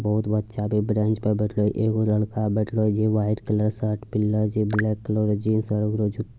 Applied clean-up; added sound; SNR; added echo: none; none; none; none.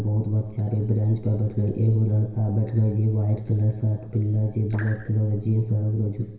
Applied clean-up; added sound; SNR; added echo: none; none; none; reverberation time 1.0 s.